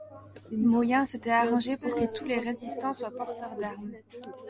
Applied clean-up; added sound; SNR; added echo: none; none; none; none.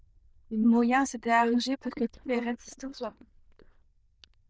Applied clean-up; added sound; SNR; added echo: neural diffusion model UNIVERSE++.